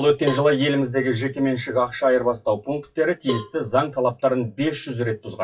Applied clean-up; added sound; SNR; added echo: classical method WPE with log-MMSE.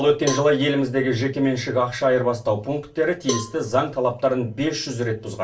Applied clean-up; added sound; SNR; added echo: none; Cowbell; 13 dB; reverberation time 0.2 s.